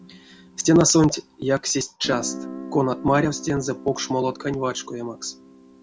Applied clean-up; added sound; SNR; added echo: none; Guitar; 16 dB; none.